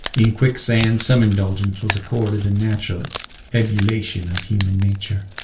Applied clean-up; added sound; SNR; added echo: none; Crumpling, crinkling; 13 dB; reverberation time 0.3 s.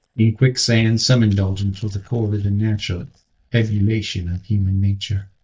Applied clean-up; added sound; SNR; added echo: neural mask model DeepFilterNet 3.